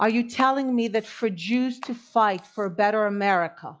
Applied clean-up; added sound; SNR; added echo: classical method log-MMSE.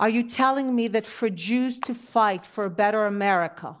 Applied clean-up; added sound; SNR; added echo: neural separator model SepFormer DNS4.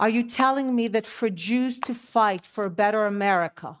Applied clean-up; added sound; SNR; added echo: neural mask model RNNoise.